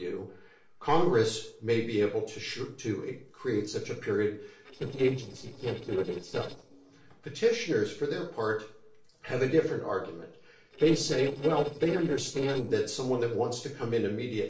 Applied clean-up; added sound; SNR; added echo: neural separator model SepFormer DNS4.